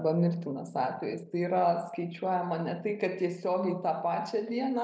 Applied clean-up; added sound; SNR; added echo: none; none; none; none.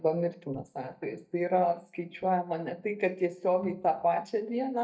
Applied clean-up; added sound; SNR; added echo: neural mask model DeepFilterNet 3.